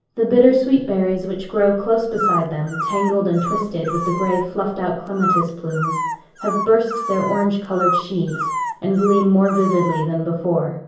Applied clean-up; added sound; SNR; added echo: none; Dog; 5 dB; reverberation time 0.7 s.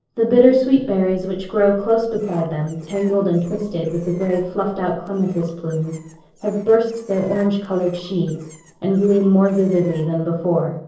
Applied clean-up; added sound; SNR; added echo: neural separator model SepFormer DNS4.